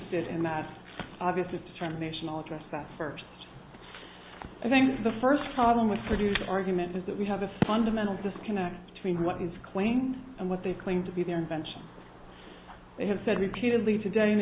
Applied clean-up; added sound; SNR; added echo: none; Fireworks; 15 dB; none.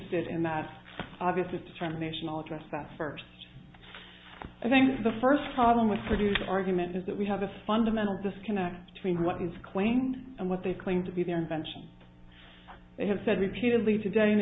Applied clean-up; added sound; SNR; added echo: none; none; none; none.